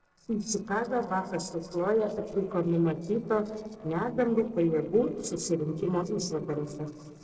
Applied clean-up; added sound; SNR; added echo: neural separator model SepFormer DNS4.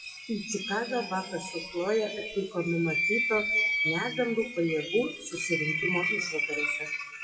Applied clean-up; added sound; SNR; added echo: classical method WPE with log-MMSE.